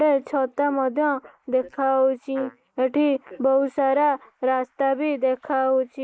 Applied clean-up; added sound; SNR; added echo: neural mask model Resemble Enhance denoiser.